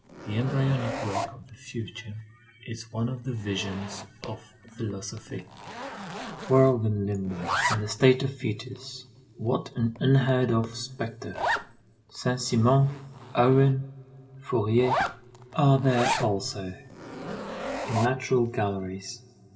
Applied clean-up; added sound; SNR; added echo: none; Zipper (clothing); 9 dB; reverberation time 1.4 s.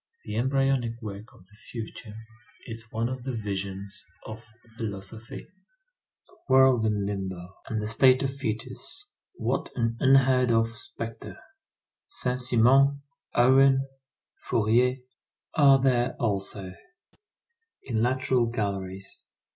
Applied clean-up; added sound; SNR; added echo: none; none; none; none.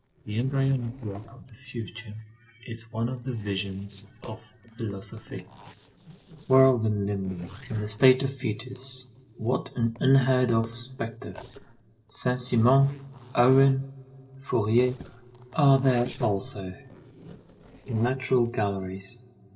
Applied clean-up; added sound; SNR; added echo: neural separator model SepFormer DNS4.